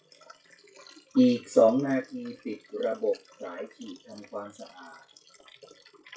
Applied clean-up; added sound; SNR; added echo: classical method WPE with log-MMSE.